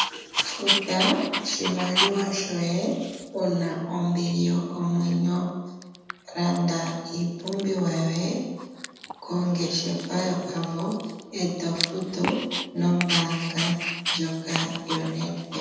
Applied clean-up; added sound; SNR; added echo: none; Dog; 6 dB; reverberation time 1.0 s.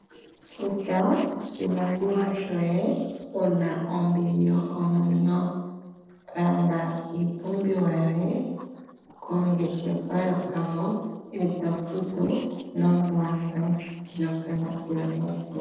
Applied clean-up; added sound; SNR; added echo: neural separator model SepFormer DNS4.